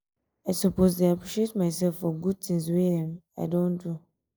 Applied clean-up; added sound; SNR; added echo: neural mask model Resemble Enhance denoiser.